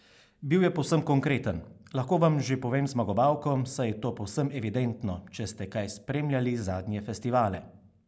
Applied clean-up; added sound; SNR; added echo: none; none; none; none.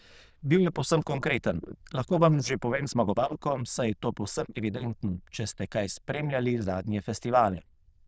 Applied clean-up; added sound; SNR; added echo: neural diffusion model UNIVERSE++.